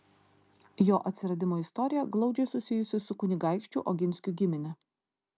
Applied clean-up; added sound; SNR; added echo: none; none; none; none.